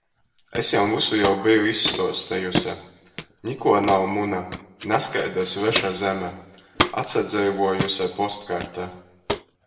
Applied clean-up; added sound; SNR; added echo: none; Walk, footsteps; 8 dB; reverberation time 0.8 s.